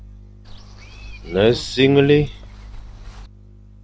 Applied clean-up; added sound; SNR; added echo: none; Walk, footsteps / Insect; 17 dB; none.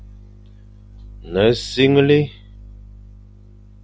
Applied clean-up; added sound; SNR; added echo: none; none; none; none.